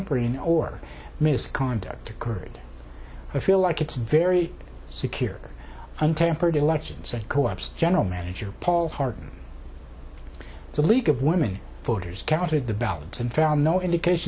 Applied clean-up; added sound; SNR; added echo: none; none; none; none.